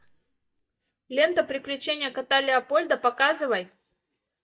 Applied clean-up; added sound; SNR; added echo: neural mask model DeepFilterNet 3.